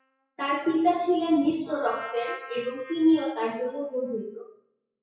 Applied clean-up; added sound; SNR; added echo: classical method WPE with log-MMSE.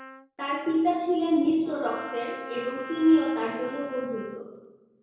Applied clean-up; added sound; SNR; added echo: none; Trumpet; 15 dB; reverberation time 1.0 s.